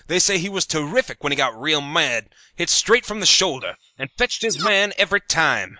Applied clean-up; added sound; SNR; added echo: neural mask model Resemble Enhance denoiser.